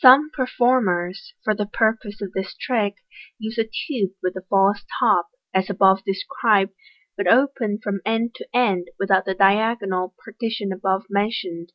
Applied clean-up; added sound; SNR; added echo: none; none; none; none.